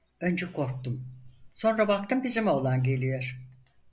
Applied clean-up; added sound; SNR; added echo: none; none; none; none.